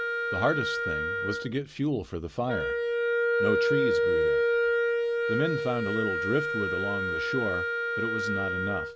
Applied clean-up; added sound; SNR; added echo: none; Wind instrument, woodwind instrument; -4 dB; none.